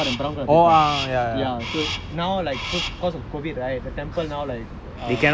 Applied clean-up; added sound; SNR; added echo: none; Crow; 11 dB; none.